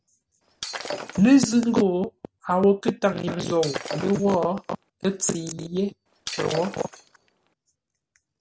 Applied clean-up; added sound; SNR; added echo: none; Shatter; 12 dB; none.